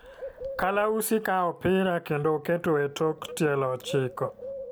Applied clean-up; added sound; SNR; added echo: none; Bird; 15 dB; none.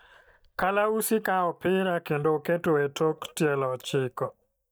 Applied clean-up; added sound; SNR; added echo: neural mask model DeepFilterNet 3.